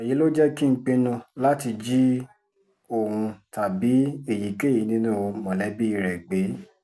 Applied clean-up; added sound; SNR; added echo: none; none; none; none.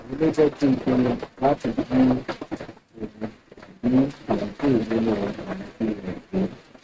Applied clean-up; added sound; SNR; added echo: neural mask model RNNoise.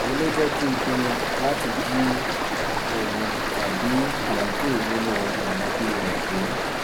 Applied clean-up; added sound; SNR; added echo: none; Stream; -3 dB; none.